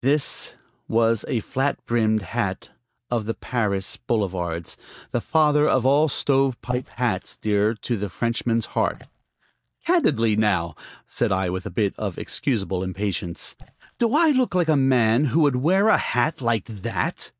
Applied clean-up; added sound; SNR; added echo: neural mask model DeepFilterNet 3.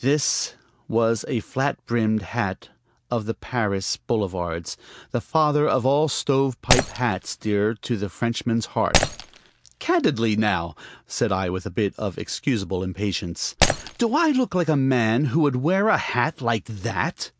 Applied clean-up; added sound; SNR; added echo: none; Shatter; 4 dB; none.